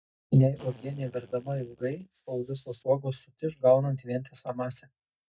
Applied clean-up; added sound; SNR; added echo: neural mask model DeepFilterNet 3.